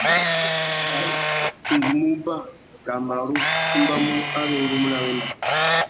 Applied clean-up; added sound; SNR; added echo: none; Camera; -1 dB; none.